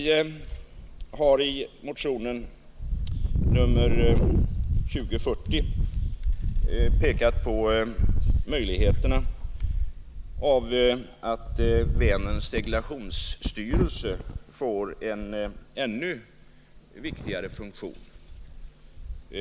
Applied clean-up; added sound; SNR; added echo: none; Wind; -3 dB; none.